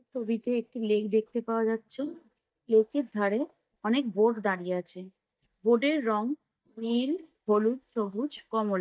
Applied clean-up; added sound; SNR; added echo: neural mask model DeepFilterNet 3.